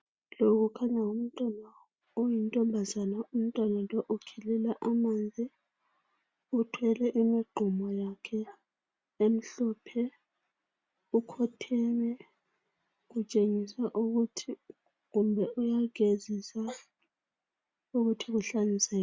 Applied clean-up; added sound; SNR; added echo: none; none; none; none.